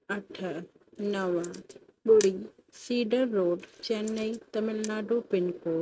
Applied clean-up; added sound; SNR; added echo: neural mask model RNNoise.